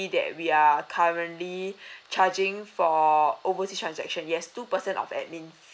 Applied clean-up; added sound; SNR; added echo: none; none; none; none.